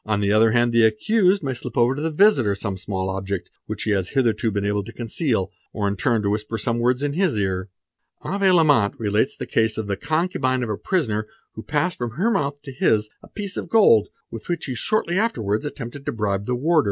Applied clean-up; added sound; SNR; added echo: none; none; none; none.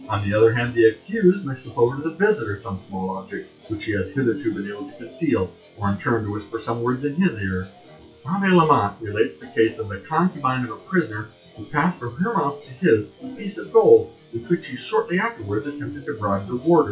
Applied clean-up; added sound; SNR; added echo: classical method WPE with log-MMSE.